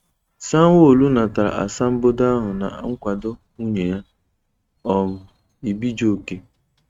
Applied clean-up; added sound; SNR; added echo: neural mask model RNNoise.